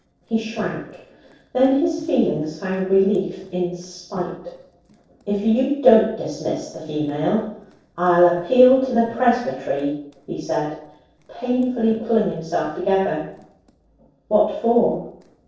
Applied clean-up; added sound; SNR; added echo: neural separator model SepFormer DNS4.